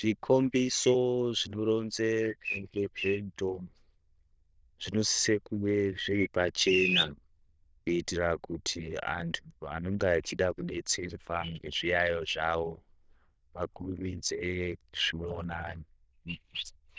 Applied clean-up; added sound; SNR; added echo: neural diffusion model UNIVERSE++.